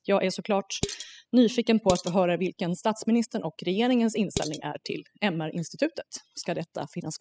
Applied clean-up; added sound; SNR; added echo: classical method spectral subtraction.